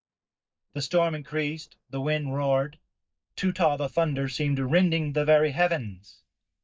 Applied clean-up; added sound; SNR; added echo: neural mask model DeepFilterNet 3.